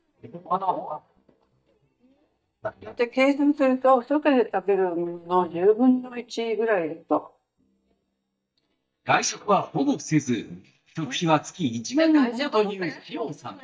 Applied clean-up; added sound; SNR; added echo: neural mask model DeepFilterNet 3.